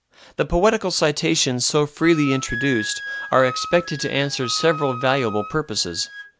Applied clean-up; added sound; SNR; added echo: none; Wind instrument, woodwind instrument; 12 dB; none.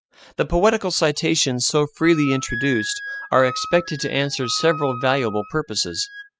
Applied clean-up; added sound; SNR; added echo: classical method spectral subtraction.